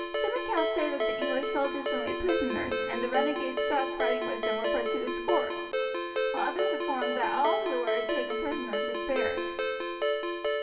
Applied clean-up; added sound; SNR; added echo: none; Ringtone; -3 dB; reverberation time 2.0 s.